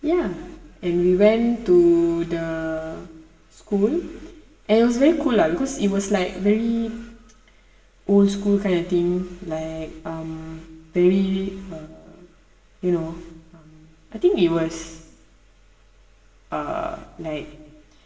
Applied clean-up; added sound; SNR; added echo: none; none; none; reverberation time 1.0 s.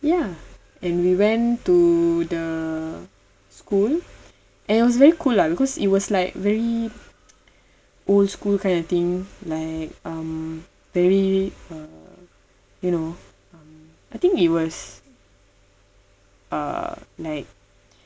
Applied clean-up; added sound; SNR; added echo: none; none; none; none.